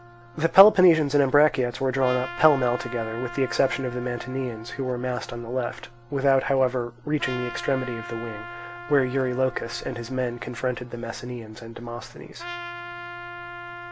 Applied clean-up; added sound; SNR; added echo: none; Trumpet; 15 dB; none.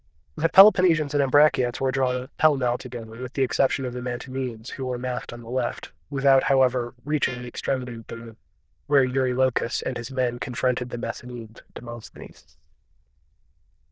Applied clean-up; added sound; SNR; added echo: neural diffusion model UNIVERSE++.